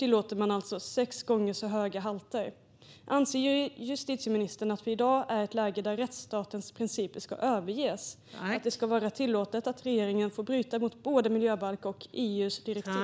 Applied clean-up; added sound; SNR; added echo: none; none; none; none.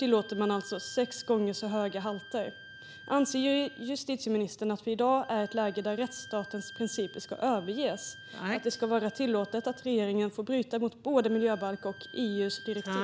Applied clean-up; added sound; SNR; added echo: none; Wind instrument, woodwind instrument; 19 dB; none.